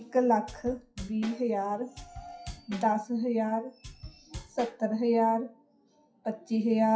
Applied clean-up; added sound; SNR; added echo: classical method WPE with log-MMSE.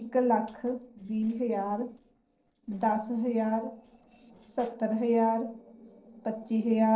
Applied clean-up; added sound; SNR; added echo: neural separator model SepFormer DNS4.